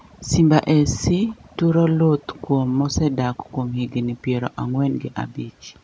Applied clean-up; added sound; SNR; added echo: none; none; none; none.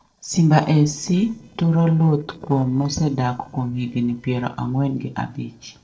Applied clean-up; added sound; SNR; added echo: neural separator model SepFormer DNS4.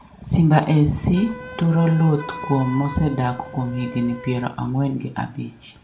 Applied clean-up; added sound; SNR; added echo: none; Wind instrument, woodwind instrument; 17 dB; reverberation time 0.8 s.